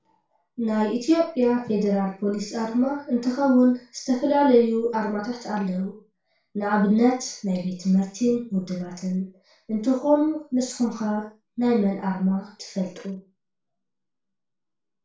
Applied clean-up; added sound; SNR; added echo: none; none; none; reverberation time 0.3 s.